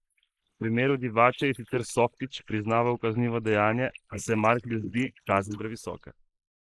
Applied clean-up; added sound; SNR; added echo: neural mask model Resemble Enhance denoiser.